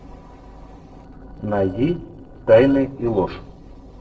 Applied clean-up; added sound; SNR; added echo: neural separator model SepFormer DNS4.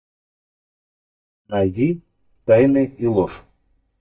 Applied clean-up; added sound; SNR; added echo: neural mask model DeepFilterNet 3.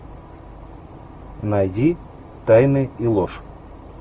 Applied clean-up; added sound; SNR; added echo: none; none; none; none.